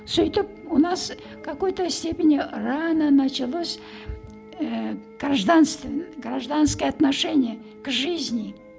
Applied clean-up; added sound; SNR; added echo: none; none; none; none.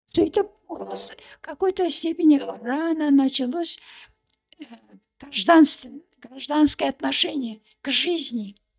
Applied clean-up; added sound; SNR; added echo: neural mask model DeepFilterNet 3.